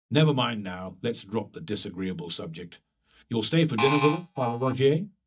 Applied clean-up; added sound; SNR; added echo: neural mask model DeepFilterNet 3.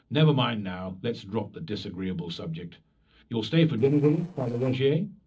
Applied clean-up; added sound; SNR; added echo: neural separator model SepFormer DNS4.